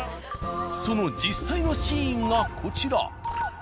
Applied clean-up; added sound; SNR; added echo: none; Walk, footsteps; 19 dB; none.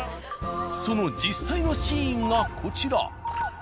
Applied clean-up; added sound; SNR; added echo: none; none; none; none.